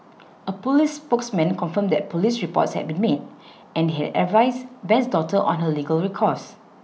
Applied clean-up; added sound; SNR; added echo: none; none; none; none.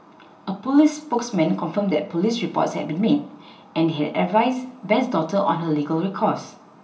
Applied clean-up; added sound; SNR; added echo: none; none; none; reverberation time 0.4 s.